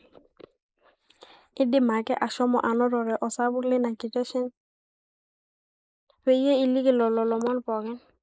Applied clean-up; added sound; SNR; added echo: neural mask model Resemble Enhance denoiser.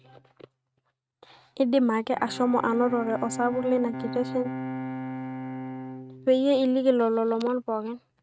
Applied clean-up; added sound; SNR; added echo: neural mask model RNNoise.